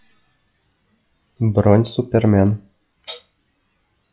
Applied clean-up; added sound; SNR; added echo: classical method log-MMSE.